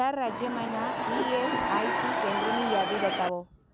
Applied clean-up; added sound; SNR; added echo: none; Crowd / Cheering; -2 dB; none.